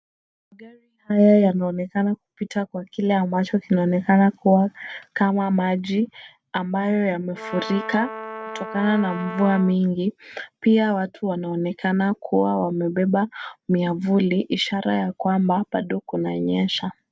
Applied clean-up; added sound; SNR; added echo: none; Brass instrument; 12 dB; none.